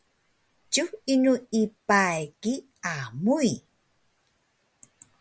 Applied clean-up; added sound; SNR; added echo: none; none; none; none.